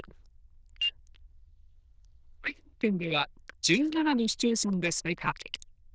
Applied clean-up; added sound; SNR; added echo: neural diffusion model UNIVERSE++.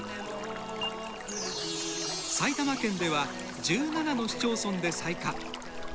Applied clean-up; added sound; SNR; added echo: none; Stream; 10 dB; none.